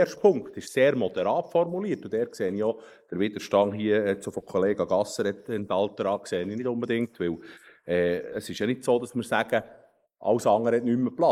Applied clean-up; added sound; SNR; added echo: neural mask model Resemble Enhance denoiser.